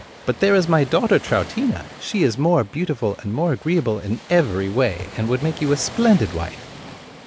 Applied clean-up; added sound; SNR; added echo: none; Waves, surf; 17 dB; none.